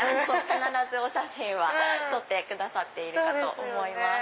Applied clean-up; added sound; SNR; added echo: none; none; none; none.